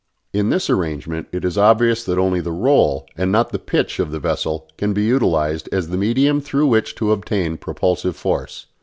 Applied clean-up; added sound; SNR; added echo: none; none; none; none.